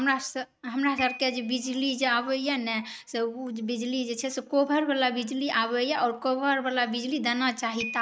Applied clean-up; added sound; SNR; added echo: neural mask model RNNoise.